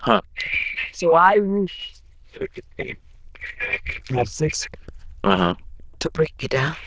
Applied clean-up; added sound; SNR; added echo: neural diffusion model UNIVERSE++.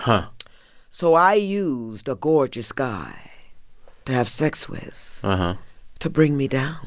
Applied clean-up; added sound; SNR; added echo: none; none; none; none.